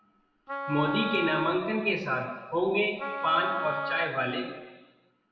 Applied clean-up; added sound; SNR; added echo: none; Wind instrument, woodwind instrument; 6 dB; reverberation time 1.2 s.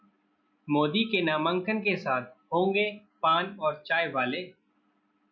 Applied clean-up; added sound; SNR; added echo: none; none; none; none.